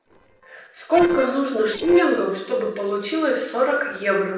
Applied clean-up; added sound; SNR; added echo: neural separator model SepFormer DNS4.